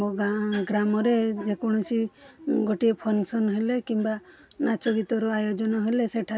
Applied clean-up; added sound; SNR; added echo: none; none; none; none.